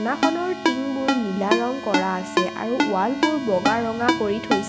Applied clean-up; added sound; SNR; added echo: none; Ringtone; 1 dB; none.